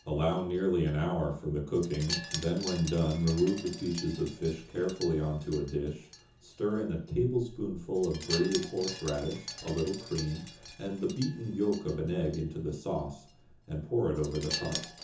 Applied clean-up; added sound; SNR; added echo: none; Wind chime; 12 dB; reverberation time 0.6 s.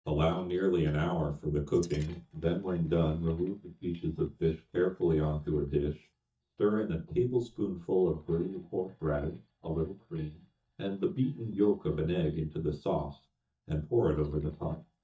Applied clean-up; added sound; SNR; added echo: neural mask model DeepFilterNet 3.